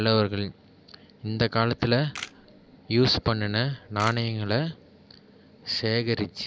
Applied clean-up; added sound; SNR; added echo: none; Camera; 17 dB; none.